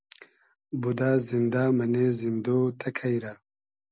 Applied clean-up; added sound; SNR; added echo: none; none; none; none.